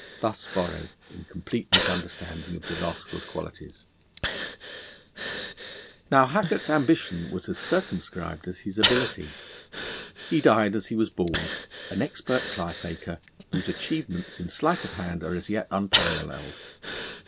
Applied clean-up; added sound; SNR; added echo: none; Breathing; 5 dB; none.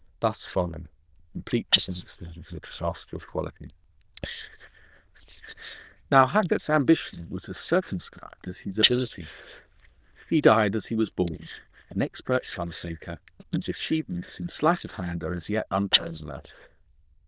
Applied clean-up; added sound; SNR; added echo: neural diffusion model UNIVERSE++.